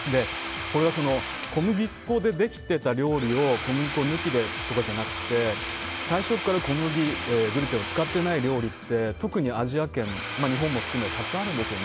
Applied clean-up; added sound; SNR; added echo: none; Tools / Domestic sounds, home sounds; 4 dB; none.